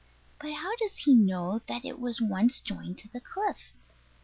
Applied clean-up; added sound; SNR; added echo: none; none; none; none.